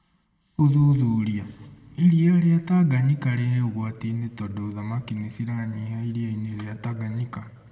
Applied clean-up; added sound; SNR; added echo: none; none; none; reverberation time 1.5 s.